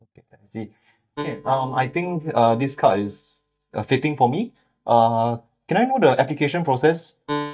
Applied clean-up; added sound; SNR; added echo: neural mask model DeepFilterNet 3.